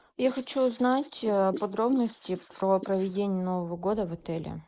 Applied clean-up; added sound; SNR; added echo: neural mask model Resemble Enhance denoiser.